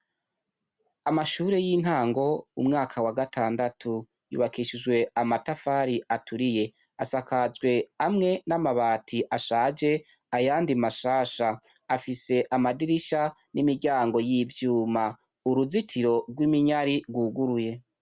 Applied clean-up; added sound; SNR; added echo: none; none; none; none.